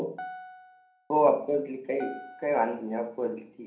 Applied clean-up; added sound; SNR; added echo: none; Piano; 16 dB; reverberation time 0.6 s.